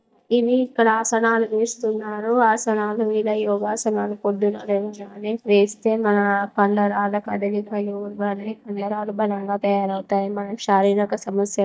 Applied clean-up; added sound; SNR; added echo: neural mask model DeepFilterNet 3.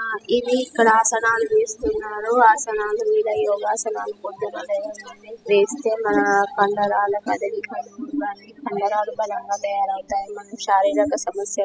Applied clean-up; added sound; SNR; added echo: classical method spectral subtraction.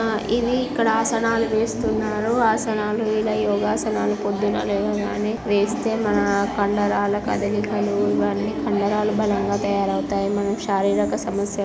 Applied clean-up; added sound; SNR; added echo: none; none; none; none.